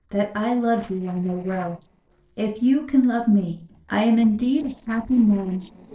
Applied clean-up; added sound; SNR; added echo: neural separator model SepFormer DNS4.